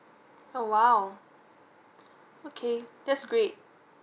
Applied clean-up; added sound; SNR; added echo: none; none; none; none.